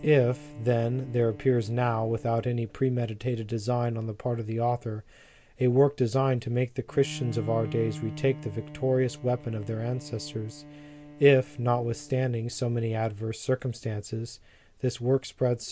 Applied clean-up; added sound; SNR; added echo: none; Bowed string instrument; 18 dB; none.